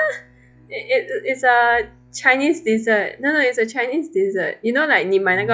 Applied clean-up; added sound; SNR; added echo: classical method log-MMSE.